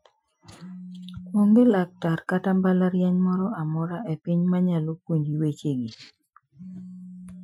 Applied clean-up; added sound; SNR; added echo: classical method Wiener filter.